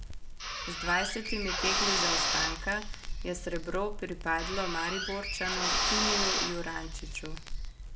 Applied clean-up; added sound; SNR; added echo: none; Drill + Crackle; -3 dB; none.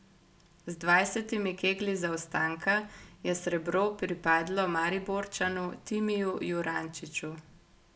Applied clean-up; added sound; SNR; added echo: none; none; none; none.